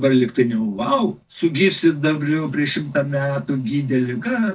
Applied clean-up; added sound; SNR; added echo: neural mask model DeepFilterNet 3.